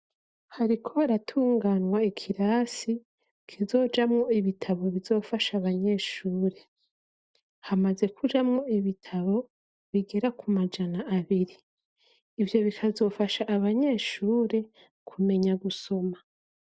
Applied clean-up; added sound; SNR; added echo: none; none; none; none.